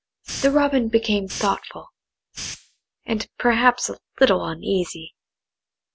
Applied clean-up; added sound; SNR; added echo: none; Hiss; 14 dB; none.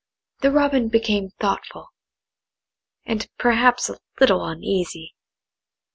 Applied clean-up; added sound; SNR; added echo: none; none; none; none.